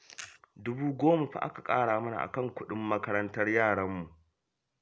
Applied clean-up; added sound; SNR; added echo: none; none; none; none.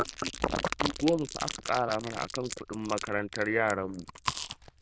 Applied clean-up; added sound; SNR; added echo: neural diffusion model UNIVERSE++.